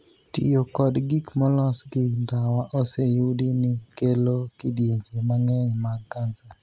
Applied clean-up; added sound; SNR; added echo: none; none; none; none.